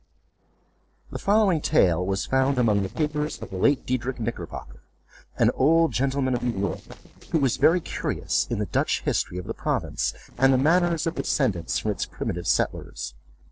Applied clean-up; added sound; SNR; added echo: neural separator model SepFormer DNS4.